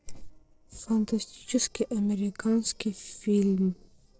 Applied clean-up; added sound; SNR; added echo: neural separator model SepFormer DNS4.